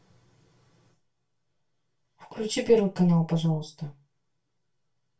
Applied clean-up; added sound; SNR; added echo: none; none; none; reverberation time 0.2 s.